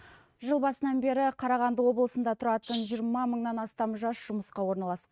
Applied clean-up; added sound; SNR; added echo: neural mask model RNNoise.